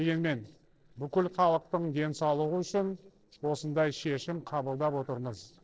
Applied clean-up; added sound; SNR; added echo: neural separator model SepFormer DNS4.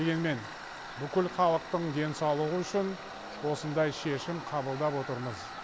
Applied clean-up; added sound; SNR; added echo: none; Tools; 11 dB; none.